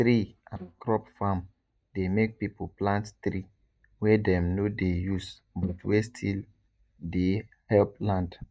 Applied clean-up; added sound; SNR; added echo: neural mask model DeepFilterNet 3.